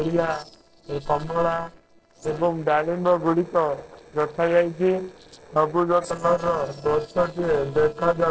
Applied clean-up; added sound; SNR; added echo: neural separator model SepFormer DNS4.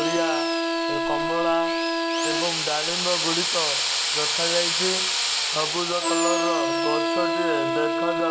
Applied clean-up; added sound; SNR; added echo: none; Drill + Wind instrument, woodwind instrument; -5 dB; none.